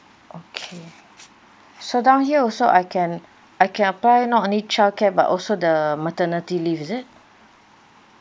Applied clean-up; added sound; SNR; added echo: none; none; none; none.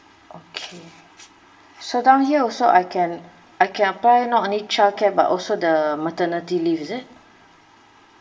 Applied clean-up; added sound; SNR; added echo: none; none; none; reverberation time 0.7 s.